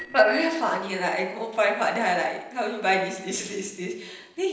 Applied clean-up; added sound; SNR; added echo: neural separator model SepFormer DNS4.